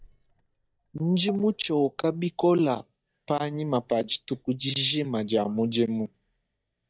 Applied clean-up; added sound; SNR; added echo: neural mask model DeepFilterNet 3.